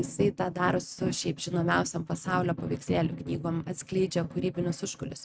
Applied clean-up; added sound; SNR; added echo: neural mask model RNNoise.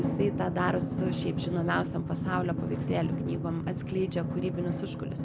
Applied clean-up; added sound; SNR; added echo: none; Drum; 0 dB; none.